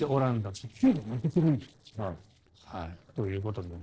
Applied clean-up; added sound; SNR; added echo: neural separator model SepFormer DNS4.